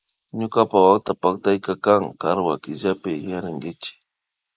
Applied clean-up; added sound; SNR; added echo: neural mask model Resemble Enhance denoiser.